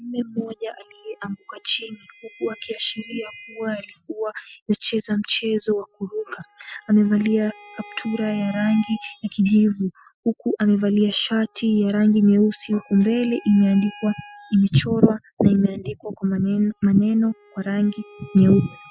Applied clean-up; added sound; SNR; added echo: classical method Wiener filter.